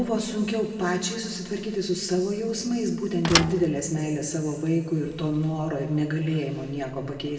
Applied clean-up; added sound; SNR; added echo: none; Thump, thud; 6 dB; reverberation time 1.9 s.